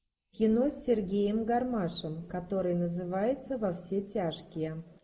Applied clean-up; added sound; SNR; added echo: neural mask model Resemble Enhance denoiser.